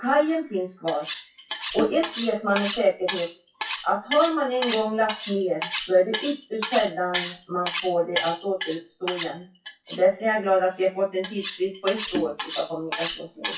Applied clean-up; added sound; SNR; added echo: classical method WPE with log-MMSE.